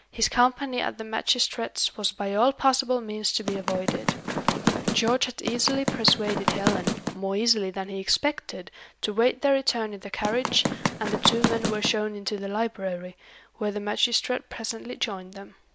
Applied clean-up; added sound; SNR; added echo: none; Run; 1 dB; none.